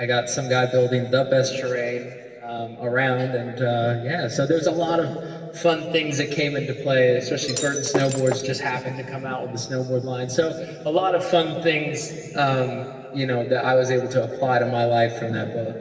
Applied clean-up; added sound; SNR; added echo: none; Shatter; 7 dB; reverberation time 2.4 s.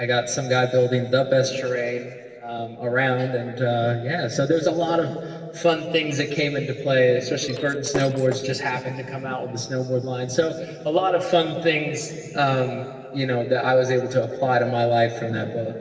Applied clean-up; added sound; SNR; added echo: neural separator model SepFormer DNS4.